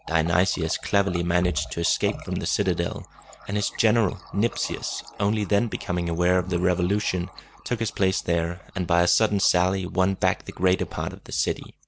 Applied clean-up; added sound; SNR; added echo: none; Water tap, faucet; 18 dB; none.